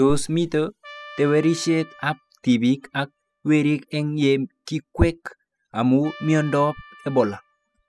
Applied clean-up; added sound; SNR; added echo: classical method spectral subtraction.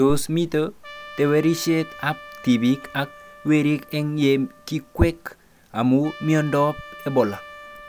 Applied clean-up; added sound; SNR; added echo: none; Trumpet; 20 dB; none.